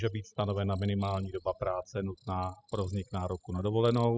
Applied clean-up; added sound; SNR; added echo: classical method spectral subtraction.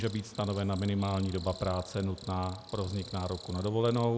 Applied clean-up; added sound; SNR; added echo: none; Cricket; 18 dB; none.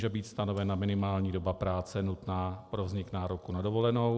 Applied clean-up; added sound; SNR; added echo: none; none; none; none.